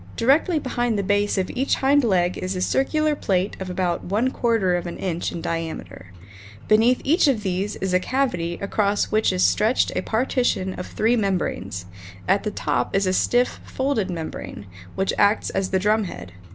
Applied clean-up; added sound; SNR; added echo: none; Microwave oven; 17 dB; none.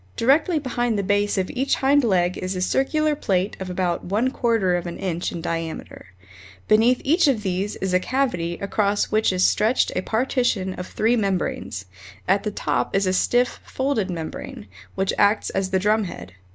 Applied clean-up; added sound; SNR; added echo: none; none; none; none.